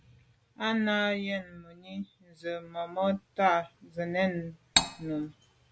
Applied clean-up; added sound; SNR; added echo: none; Cutlery, silverware; -4 dB; none.